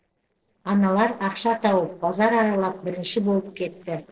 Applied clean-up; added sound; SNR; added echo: neural separator model SepFormer DNS4.